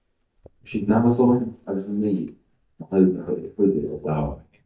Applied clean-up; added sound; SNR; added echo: neural mask model DeepFilterNet 3.